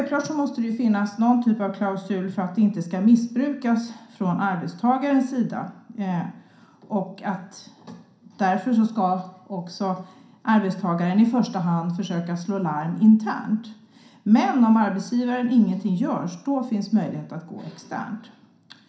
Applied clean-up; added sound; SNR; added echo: none; none; none; reverberation time 0.5 s.